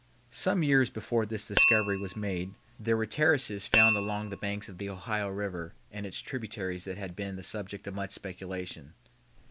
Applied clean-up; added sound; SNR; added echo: none; Tap; -5 dB; none.